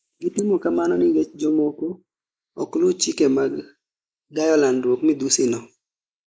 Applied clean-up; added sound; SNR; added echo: neural mask model Resemble Enhance denoiser.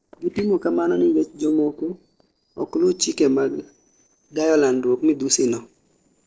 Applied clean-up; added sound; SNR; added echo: neural separator model SepFormer DNS4.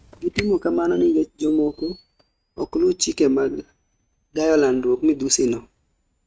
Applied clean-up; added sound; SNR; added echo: neural mask model RNNoise.